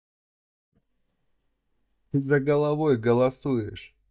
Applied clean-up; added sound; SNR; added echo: neural mask model DeepFilterNet 3.